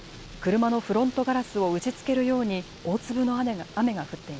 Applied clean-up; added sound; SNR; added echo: none; none; none; none.